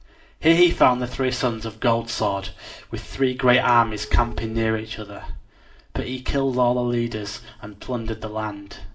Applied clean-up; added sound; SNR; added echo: none; Telephone; 18 dB; reverberation time 0.4 s.